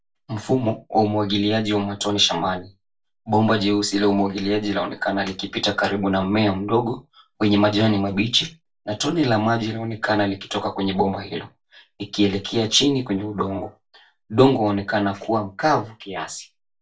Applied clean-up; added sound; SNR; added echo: none; none; none; reverberation time 0.2 s.